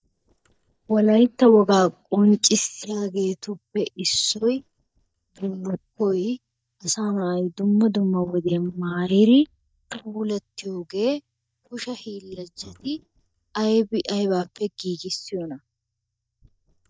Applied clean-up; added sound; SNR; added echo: neural mask model DeepFilterNet 3.